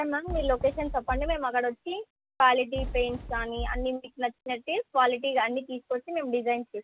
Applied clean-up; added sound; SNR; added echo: none; Fireworks; 8 dB; none.